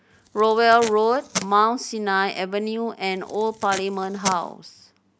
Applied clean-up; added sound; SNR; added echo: none; Packing tape, duct tape; 13 dB; none.